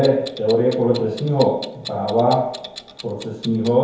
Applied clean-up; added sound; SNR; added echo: none; Clock; 18 dB; reverberation time 0.9 s.